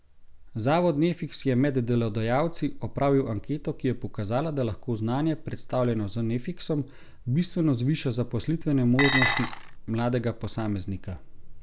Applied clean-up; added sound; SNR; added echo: none; Dishes, pots, and pans; 0 dB; none.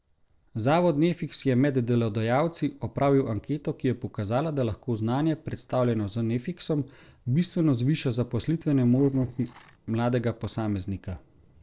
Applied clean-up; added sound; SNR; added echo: neural separator model SepFormer DNS4.